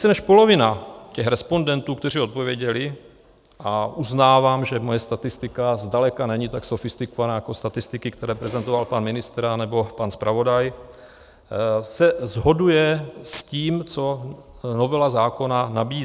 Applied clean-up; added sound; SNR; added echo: none; none; none; none.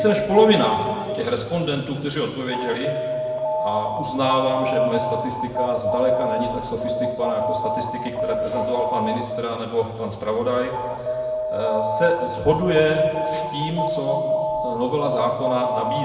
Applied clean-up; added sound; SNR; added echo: none; Alarm; 2 dB; reverberation time 2.2 s.